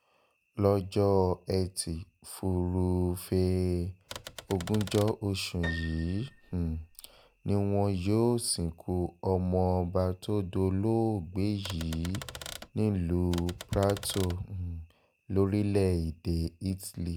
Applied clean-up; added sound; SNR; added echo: none; Typewriter + Piano; 14 dB; none.